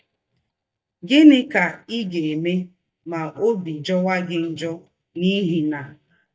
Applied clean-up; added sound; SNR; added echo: neural mask model DeepFilterNet 3.